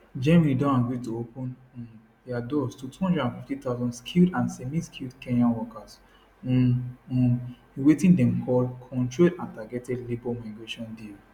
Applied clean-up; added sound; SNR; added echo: none; none; none; none.